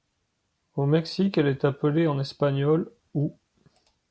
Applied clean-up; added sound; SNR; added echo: none; none; none; none.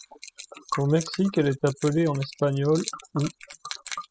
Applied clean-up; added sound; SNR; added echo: classical method spectral subtraction.